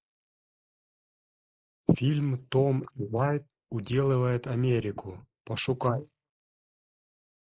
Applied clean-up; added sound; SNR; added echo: neural mask model Resemble Enhance denoiser.